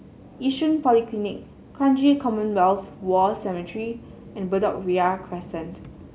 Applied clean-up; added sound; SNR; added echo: none; none; none; none.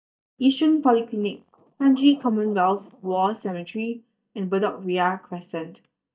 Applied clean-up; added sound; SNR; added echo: neural mask model DeepFilterNet 3.